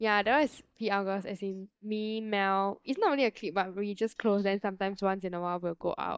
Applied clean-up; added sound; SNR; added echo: neural mask model DeepFilterNet 3.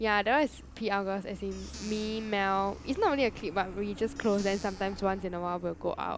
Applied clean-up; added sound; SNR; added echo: none; Squeak / Cupboard open or close + Truck; 15 dB; none.